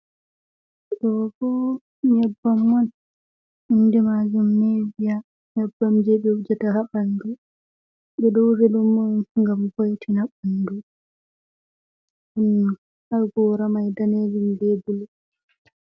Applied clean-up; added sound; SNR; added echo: none; none; none; none.